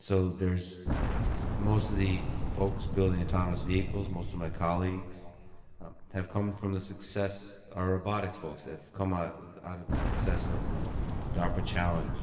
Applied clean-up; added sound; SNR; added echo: none; Boom; 1 dB; reverberation time 2.3 s.